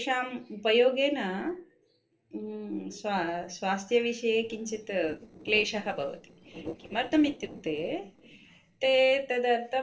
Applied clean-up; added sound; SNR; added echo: neural separator model SepFormer DNS4.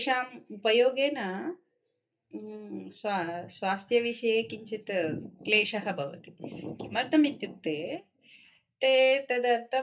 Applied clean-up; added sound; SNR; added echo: neural mask model DeepFilterNet 3.